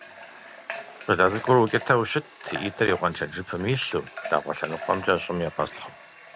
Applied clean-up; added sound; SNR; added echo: none; Water tap, faucet / Water; 14 dB; none.